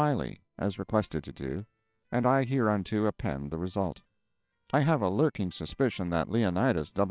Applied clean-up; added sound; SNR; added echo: neural separator model SepFormer WHAMR!.